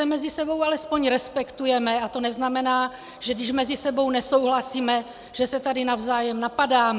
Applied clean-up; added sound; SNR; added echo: none; none; none; none.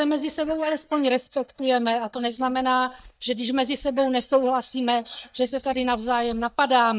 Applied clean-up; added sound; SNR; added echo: neural mask model DeepFilterNet 3.